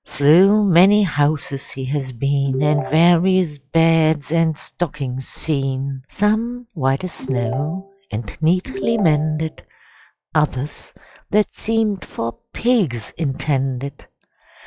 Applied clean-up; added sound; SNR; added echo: classical method log-MMSE.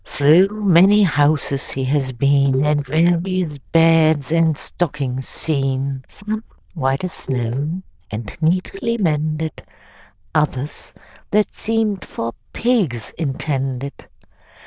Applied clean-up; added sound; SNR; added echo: neural diffusion model UNIVERSE++.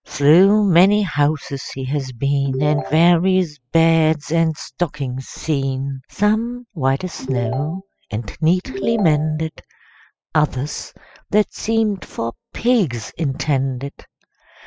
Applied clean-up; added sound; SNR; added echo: classical method spectral subtraction.